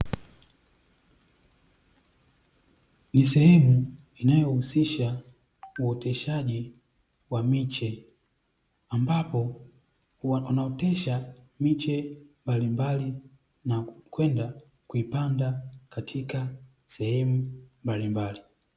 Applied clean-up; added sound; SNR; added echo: none; none; none; none.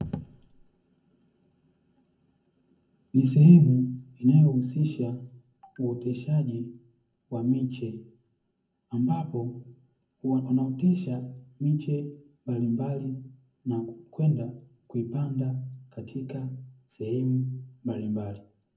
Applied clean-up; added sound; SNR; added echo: none; none; none; reverberation time 0.3 s.